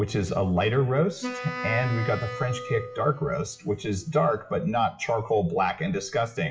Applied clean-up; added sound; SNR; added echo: classical method WPE with log-MMSE.